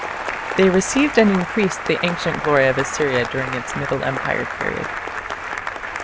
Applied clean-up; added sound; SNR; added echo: none; Applause / Cheering; 6 dB; none.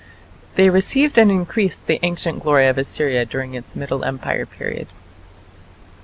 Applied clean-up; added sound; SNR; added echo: none; none; none; none.